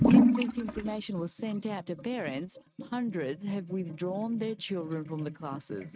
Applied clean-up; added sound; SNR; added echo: neural mask model RNNoise.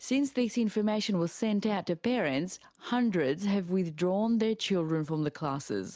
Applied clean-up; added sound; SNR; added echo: none; none; none; none.